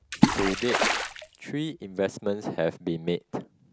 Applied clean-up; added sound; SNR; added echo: none; Water / Splash, splatter; -4 dB; none.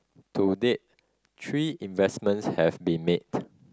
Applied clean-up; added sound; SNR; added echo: none; none; none; none.